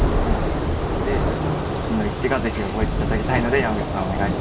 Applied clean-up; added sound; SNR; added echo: none; Thunder / Rain; -4 dB; reverberation time 0.2 s.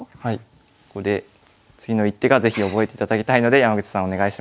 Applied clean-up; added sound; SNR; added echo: none; none; none; none.